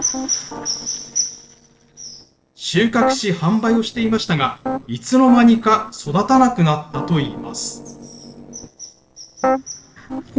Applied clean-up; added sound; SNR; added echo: neural separator model SepFormer DNS4.